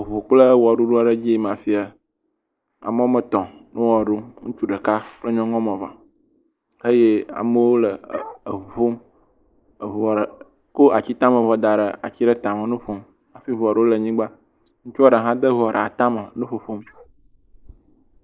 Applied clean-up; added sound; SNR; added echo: neural mask model Resemble Enhance denoiser.